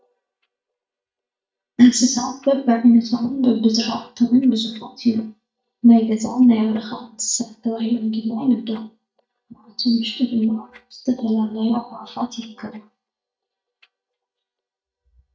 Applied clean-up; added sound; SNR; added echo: neural mask model DeepFilterNet 3.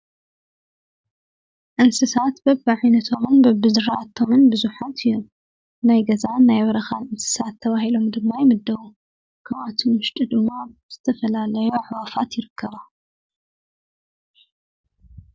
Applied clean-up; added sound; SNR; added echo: none; none; none; none.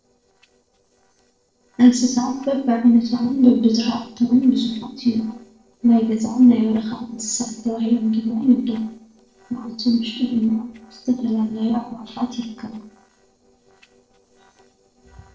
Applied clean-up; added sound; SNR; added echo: neural separator model SepFormer DNS4.